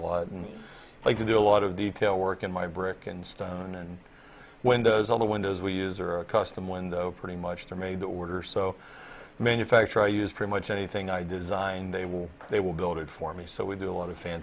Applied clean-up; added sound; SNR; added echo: none; none; none; none.